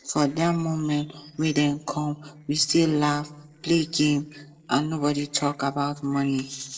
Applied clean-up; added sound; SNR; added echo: neural separator model SepFormer DNS4.